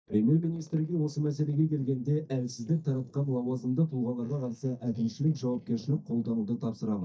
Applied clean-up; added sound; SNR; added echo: neural mask model DeepFilterNet 3.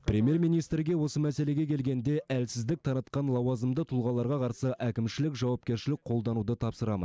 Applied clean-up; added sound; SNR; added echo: none; none; none; none.